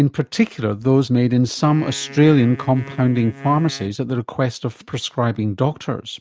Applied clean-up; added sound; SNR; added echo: neural mask model RNNoise.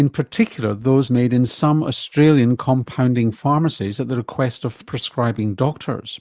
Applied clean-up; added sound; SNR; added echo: neural mask model Resemble Enhance denoiser.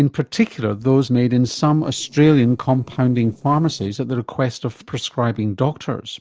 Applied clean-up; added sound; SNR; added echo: neural separator model SepFormer DNS4.